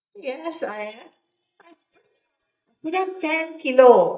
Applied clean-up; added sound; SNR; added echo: neural mask model DeepFilterNet 3.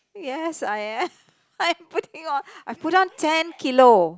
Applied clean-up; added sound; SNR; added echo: none; none; none; none.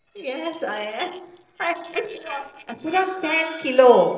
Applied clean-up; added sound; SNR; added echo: neural separator model SepFormer DNS4.